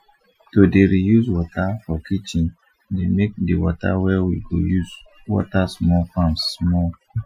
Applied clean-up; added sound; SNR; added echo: classical method Wiener filter.